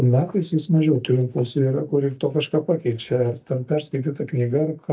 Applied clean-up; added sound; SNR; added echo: neural mask model DeepFilterNet 3.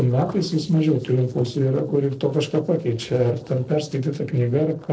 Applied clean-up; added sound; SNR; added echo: neural separator model SepFormer DNS4.